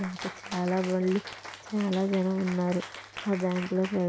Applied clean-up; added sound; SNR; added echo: none; Cheering; 13 dB; none.